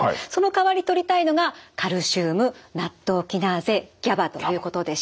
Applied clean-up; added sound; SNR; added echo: none; none; none; none.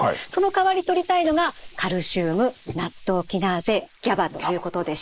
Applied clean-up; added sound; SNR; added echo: neural mask model Resemble Enhance denoiser.